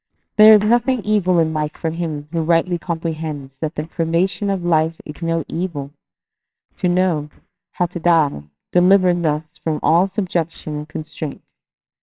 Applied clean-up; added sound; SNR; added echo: neural separator model SepFormer WHAMR!.